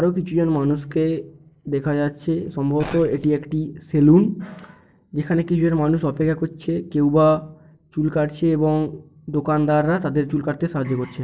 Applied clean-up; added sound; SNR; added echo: neural separator model SepFormer DNS4.